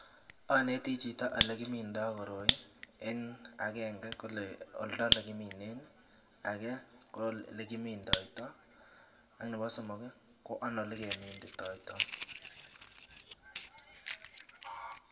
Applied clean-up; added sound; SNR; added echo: none; Fire; -1 dB; reverberation time 1.1 s.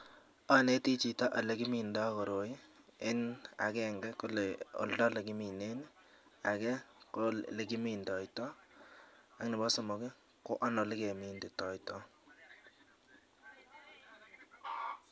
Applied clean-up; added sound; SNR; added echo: none; none; none; none.